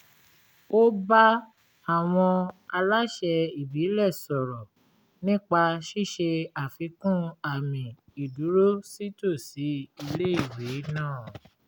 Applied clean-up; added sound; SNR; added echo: none; none; none; none.